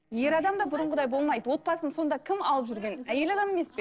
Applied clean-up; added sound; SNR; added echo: neural separator model SepFormer DNS4.